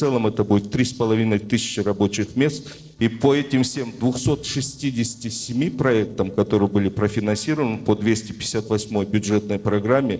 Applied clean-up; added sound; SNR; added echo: neural separator model SepFormer DNS4.